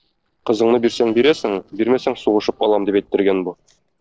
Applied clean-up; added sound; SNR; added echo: neural separator model SepFormer DNS4.